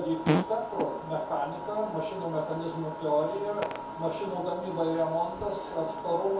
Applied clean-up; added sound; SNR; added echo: none; Fart; 8 dB; reverberation time 0.6 s.